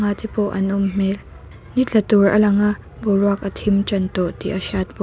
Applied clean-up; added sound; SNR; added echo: none; none; none; none.